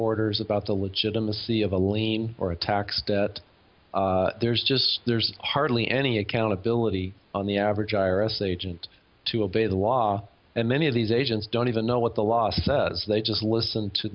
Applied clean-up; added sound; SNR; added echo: none; none; none; none.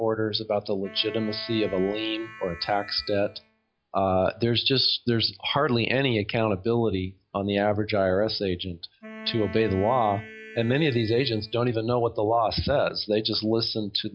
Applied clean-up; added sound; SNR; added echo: classical method log-MMSE.